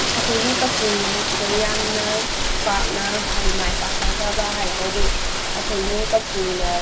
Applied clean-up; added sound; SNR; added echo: none; Rain; -5 dB; reverberation time 0.2 s.